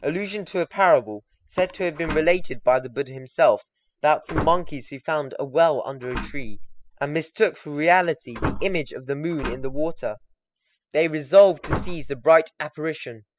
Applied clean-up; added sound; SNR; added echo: classical method spectral subtraction.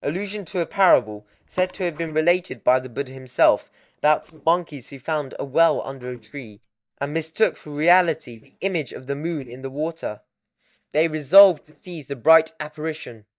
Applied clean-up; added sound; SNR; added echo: neural mask model DeepFilterNet 3.